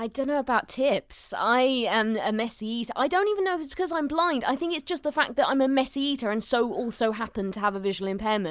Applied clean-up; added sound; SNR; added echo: none; none; none; none.